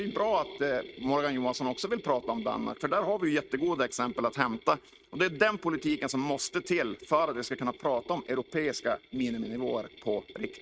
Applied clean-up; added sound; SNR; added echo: neural mask model RNNoise.